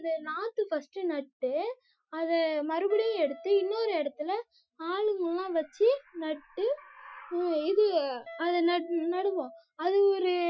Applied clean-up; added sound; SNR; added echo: classical method Wiener filter.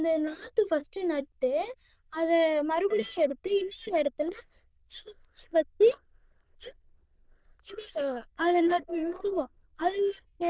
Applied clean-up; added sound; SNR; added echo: neural diffusion model UNIVERSE++.